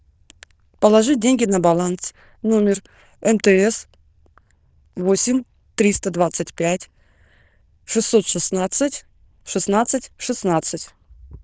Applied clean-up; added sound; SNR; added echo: neural diffusion model UNIVERSE++.